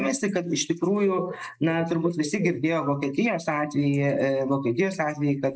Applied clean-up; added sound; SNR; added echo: neural mask model Resemble Enhance denoiser.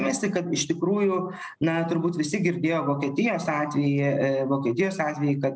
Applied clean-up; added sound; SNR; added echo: none; none; none; none.